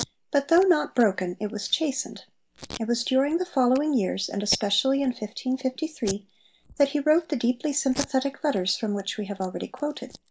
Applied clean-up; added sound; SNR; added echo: neural mask model Resemble Enhance denoiser.